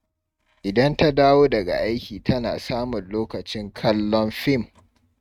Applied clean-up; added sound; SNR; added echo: neural mask model RNNoise.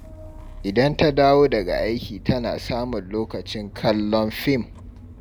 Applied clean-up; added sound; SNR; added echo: none; Engine starting / Motor vehicle (road); 16 dB; none.